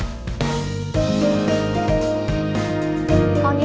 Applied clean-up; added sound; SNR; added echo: none; none; none; none.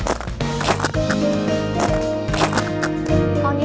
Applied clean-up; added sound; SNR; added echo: none; Walk, footsteps; 5 dB; none.